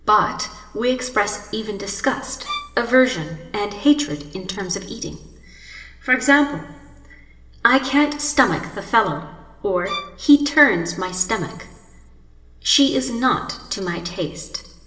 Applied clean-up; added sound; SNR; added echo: none; Bowed string instrument; 10 dB; reverberation time 1.5 s.